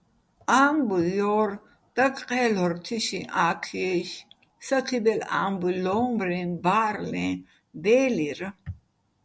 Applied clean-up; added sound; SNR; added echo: none; none; none; none.